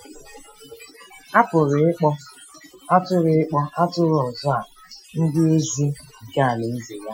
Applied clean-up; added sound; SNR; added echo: classical method Wiener filter.